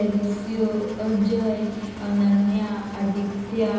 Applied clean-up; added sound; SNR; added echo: none; Engine; 18 dB; reverberation time 0.9 s.